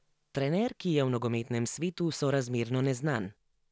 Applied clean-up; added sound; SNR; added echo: none; none; none; none.